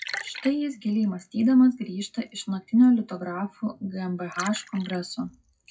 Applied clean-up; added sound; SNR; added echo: classical method WPE with log-MMSE.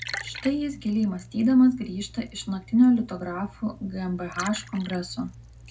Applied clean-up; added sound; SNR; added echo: none; Liquid; 16 dB; reverberation time 0.3 s.